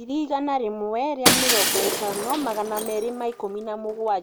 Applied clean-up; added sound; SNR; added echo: none; Shatter; 1 dB; none.